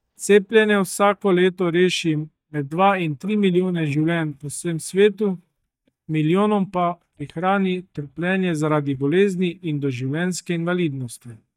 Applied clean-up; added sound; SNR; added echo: neural mask model DeepFilterNet 3.